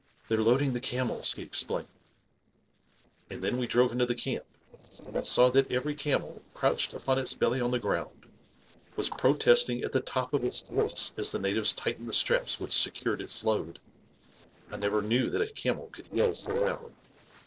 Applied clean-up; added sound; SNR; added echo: neural separator model SepFormer DNS4.